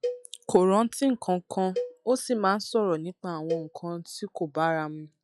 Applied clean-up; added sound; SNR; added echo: classical method log-MMSE.